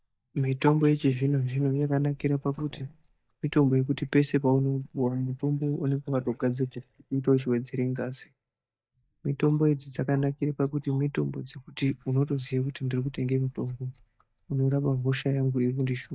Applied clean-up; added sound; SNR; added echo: neural mask model DeepFilterNet 3.